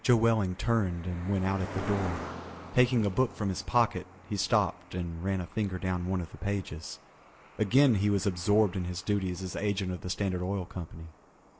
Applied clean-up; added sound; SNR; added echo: none; Cricket; 16 dB; none.